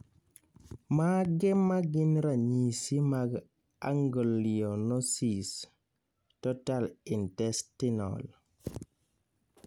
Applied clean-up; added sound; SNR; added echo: none; none; none; none.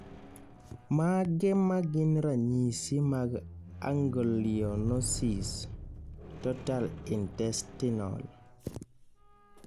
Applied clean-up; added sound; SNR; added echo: none; Squeak; 11 dB; none.